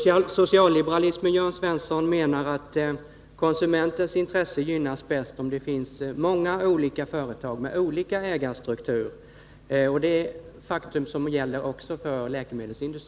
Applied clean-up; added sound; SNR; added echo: none; none; none; none.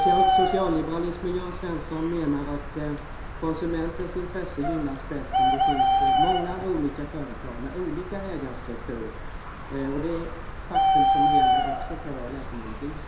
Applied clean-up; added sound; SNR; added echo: none; Bird; -4 dB; reverberation time 0.7 s.